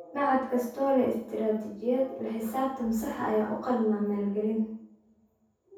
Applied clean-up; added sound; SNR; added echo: none; none; none; reverberation time 0.6 s.